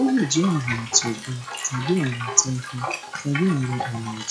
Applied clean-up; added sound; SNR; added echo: classical method log-MMSE.